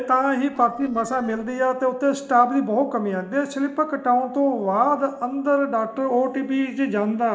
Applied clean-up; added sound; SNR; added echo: neural separator model SepFormer DNS4.